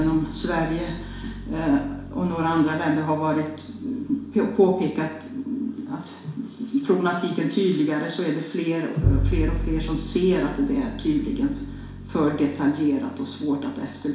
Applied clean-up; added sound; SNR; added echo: none; Bowed string instrument; 8 dB; reverberation time 0.7 s.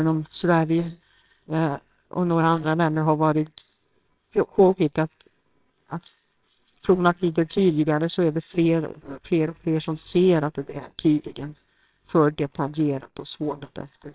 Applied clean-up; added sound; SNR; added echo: neural separator model SepFormer WHAMR!.